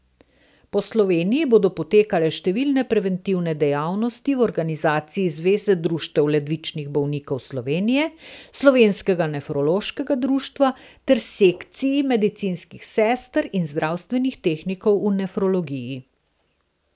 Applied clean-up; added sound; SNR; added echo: none; none; none; none.